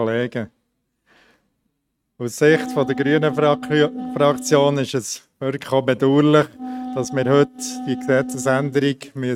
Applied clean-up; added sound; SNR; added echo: neural mask model RNNoise.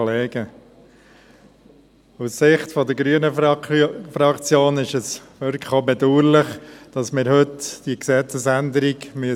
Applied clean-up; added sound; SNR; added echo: none; none; none; none.